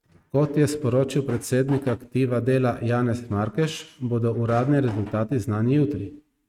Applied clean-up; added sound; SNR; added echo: neural mask model RNNoise.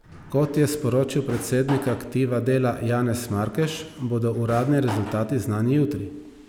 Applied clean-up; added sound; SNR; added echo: none; Drawer open or close; 16 dB; none.